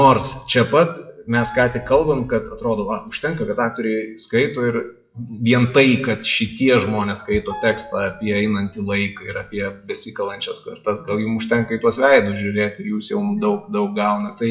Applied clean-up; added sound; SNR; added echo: classical method WPE with log-MMSE.